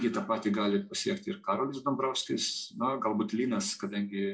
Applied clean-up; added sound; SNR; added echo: none; none; none; reverberation time 0.2 s.